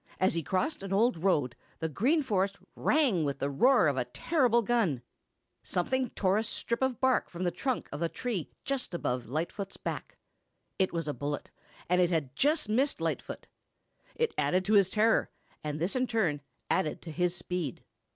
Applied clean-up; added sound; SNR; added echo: none; none; none; none.